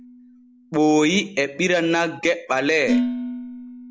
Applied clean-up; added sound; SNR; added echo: none; Dishes, pots, and pans; 8 dB; none.